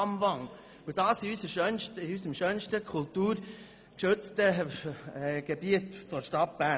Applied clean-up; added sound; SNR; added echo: none; none; none; none.